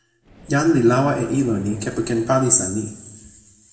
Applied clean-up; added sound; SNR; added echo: none; Car; 19 dB; reverberation time 0.9 s.